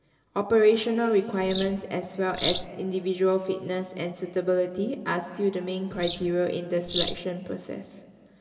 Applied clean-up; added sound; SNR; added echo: none; Bird vocalization, bird call, bird song; 1 dB; reverberation time 2.4 s.